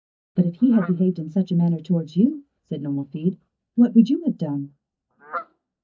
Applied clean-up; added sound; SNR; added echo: neural mask model DeepFilterNet 3.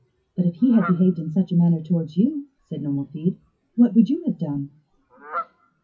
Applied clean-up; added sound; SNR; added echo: classical method WPE with log-MMSE.